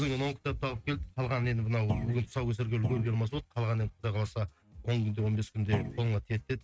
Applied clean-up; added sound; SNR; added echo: neural mask model RNNoise.